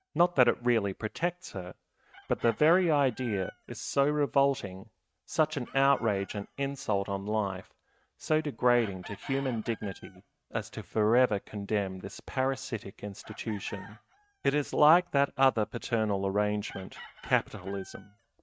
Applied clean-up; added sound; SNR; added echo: neural mask model RNNoise.